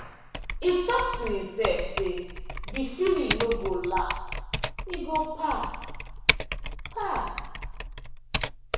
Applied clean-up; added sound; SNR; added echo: none; Typing; 2 dB; reverberation time 1.0 s.